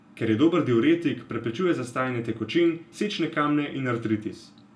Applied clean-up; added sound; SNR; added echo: none; none; none; reverberation time 0.3 s.